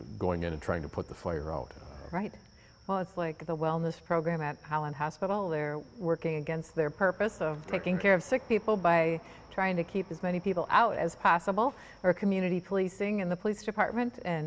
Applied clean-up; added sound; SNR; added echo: none; none; none; none.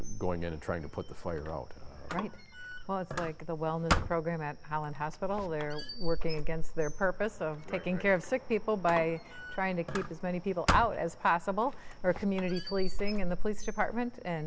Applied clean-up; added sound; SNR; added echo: none; Squeak; 0 dB; none.